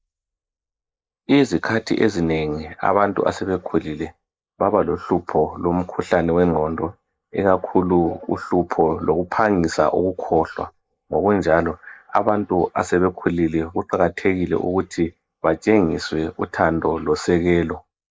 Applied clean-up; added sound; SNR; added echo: neural mask model Resemble Enhance denoiser.